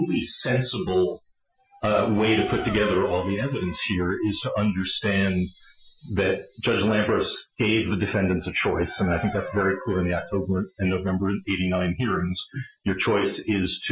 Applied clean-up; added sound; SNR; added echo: classical method Wiener filter.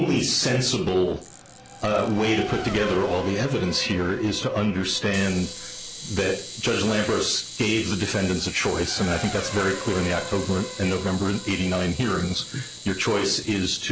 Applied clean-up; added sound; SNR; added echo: none; Race car, auto racing / Accelerating, revving, vroom + Camera; 12 dB; none.